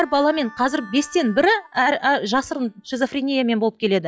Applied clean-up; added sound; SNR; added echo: classical method log-MMSE.